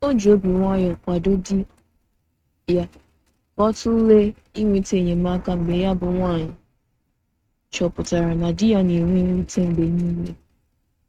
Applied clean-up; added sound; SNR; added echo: neural mask model RNNoise.